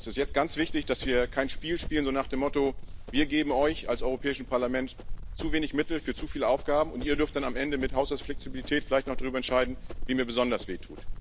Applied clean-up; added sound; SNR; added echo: none; Run; 6 dB; none.